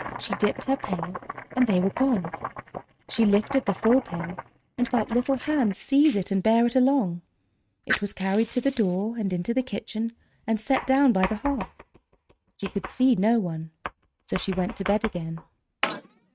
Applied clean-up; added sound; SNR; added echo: neural mask model RNNoise.